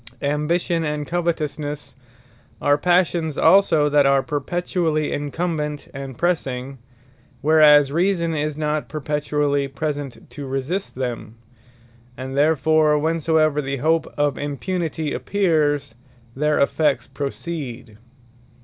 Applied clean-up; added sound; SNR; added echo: none; none; none; none.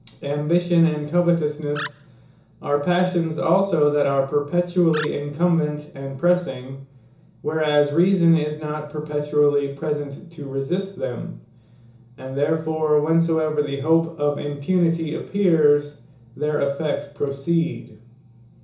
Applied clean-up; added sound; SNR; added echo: none; Animal; 14 dB; reverberation time 0.7 s.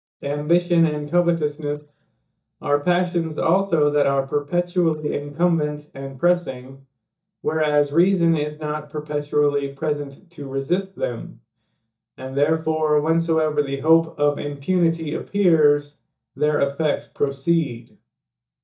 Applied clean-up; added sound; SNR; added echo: neural mask model DeepFilterNet 3.